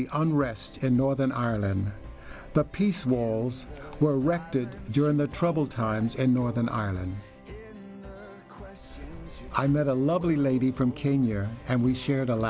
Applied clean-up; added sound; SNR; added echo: none; none; none; none.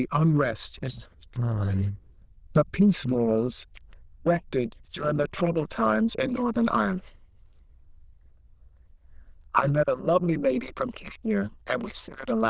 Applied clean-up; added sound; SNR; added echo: neural diffusion model UNIVERSE++.